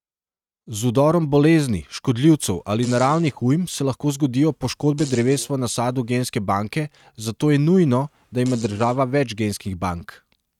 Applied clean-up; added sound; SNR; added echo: neural mask model RNNoise.